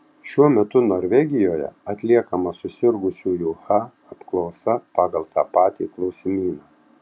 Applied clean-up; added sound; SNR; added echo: none; none; none; none.